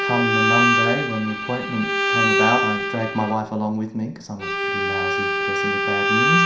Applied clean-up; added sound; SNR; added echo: none; Bowed string instrument; -4 dB; reverberation time 0.5 s.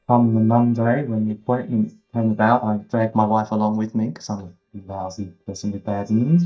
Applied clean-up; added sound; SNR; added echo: neural mask model DeepFilterNet 3.